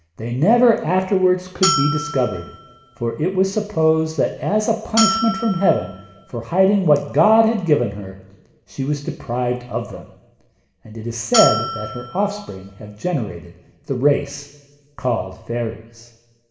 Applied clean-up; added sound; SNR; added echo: none; Bell; 5 dB; reverberation time 1.0 s.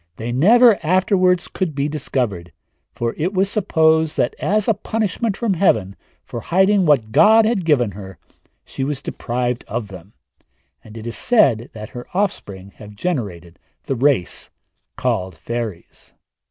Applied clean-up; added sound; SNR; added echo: none; none; none; none.